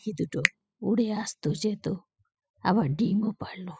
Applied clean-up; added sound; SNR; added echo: classical method spectral subtraction.